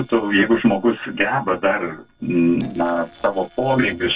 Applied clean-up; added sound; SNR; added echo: neural separator model SepFormer DNS4.